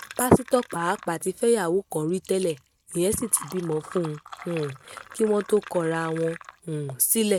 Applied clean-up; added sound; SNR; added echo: neural mask model RNNoise.